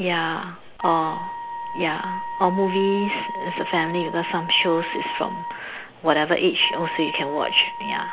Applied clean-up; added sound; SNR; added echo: none; Wind instrument, woodwind instrument; 8 dB; none.